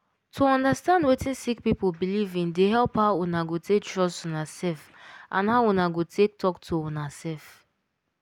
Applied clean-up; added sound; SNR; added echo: none; none; none; none.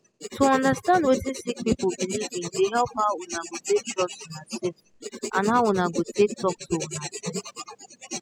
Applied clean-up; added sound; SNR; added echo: classical method spectral subtraction.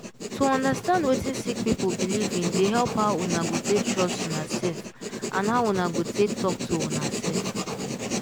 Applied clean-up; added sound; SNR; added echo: none; Writing; 3 dB; none.